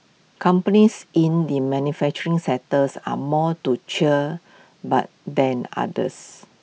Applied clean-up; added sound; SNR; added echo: none; none; none; none.